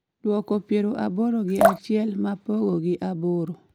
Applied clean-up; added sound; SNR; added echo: none; Drip; 2 dB; none.